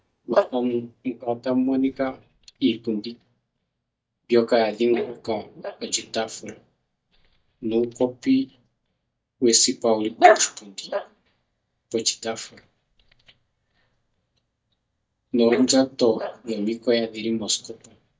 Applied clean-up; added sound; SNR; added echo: neural mask model DeepFilterNet 3.